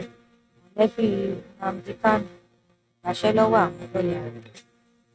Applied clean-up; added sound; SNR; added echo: neural mask model RNNoise.